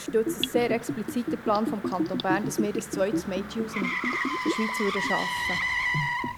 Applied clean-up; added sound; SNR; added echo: none; Motor vehicle (road) + Bathtub (filling or washing) / Gurgling; 0 dB; none.